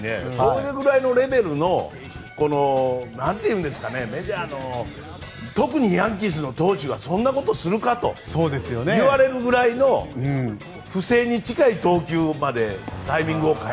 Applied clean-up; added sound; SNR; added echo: none; none; none; none.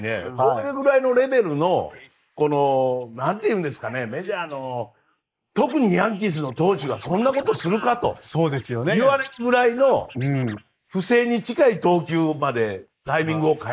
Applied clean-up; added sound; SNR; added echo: neural mask model Resemble Enhance denoiser.